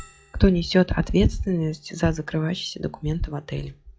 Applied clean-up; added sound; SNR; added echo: classical method log-MMSE.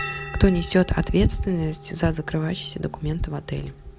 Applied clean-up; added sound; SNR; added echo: none; Bell; 15 dB; none.